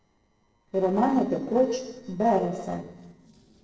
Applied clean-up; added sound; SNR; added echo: neural separator model SepFormer DNS4.